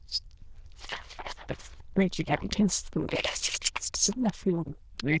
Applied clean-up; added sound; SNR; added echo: neural diffusion model UNIVERSE++.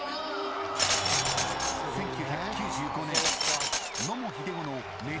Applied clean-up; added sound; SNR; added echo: none; Glass; 0 dB; none.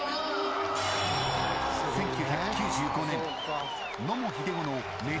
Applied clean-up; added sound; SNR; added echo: none; none; none; none.